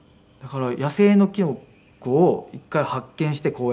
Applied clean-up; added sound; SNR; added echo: none; none; none; none.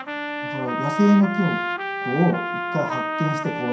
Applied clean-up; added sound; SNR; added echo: none; Trumpet; 4 dB; reverberation time 0.5 s.